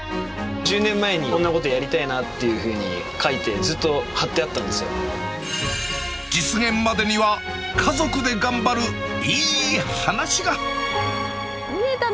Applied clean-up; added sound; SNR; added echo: none; none; none; none.